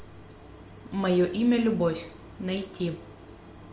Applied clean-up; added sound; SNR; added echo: none; none; none; none.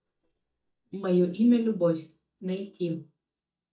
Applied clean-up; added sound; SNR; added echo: neural mask model DeepFilterNet 3.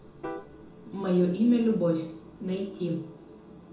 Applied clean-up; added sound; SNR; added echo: none; Piano; 17 dB; reverberation time 0.6 s.